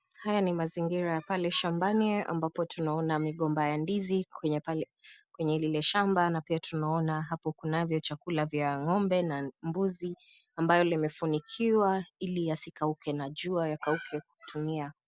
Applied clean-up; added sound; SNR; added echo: none; none; none; none.